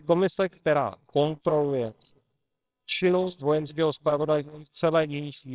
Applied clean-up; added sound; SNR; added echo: neural separator model SepFormer WHAMR!.